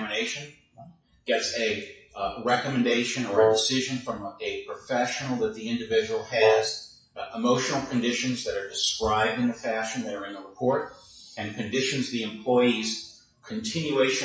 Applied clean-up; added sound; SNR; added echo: classical method WPE with log-MMSE.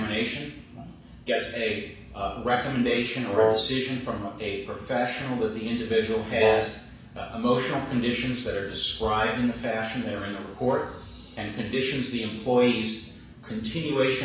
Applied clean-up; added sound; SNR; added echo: none; Wind instrument, woodwind instrument; -3 dB; reverberation time 0.7 s.